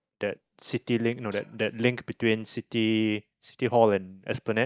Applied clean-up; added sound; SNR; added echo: neural mask model DeepFilterNet 3.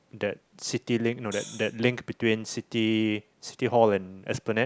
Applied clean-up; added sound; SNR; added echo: none; Hi-hat; 16 dB; none.